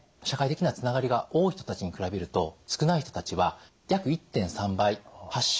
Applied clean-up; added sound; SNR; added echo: none; none; none; none.